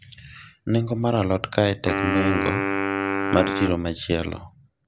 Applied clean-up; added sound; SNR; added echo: none; Wind instrument, woodwind instrument; 2 dB; none.